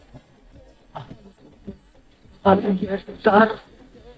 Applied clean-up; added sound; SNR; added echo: neural mask model DeepFilterNet 3.